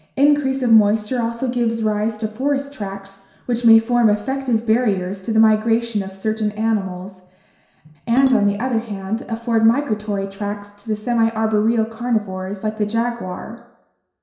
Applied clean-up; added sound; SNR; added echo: none; Ringtone; 5 dB; reverberation time 0.7 s.